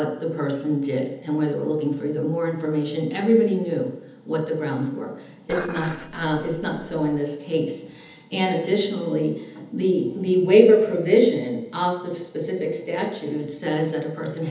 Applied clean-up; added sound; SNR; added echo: none; Dishes, pots, and pans; 15 dB; reverberation time 1.3 s.